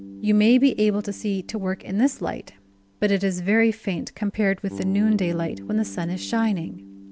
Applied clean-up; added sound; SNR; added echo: none; Bass guitar; 16 dB; none.